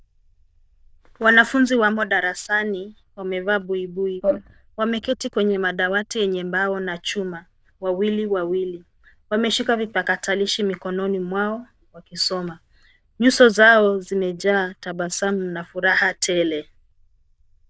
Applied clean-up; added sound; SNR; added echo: neural diffusion model UNIVERSE++.